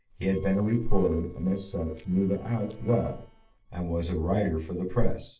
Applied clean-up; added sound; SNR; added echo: neural separator model SepFormer DNS4.